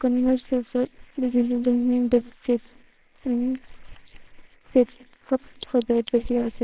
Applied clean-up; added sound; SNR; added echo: neural separator model SepFormer WHAMR!.